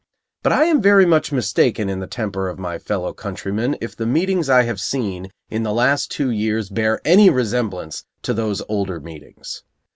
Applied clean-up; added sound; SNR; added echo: none; none; none; none.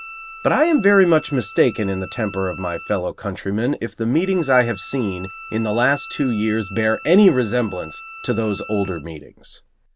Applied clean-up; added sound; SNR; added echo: none; Bowed string instrument; 17 dB; none.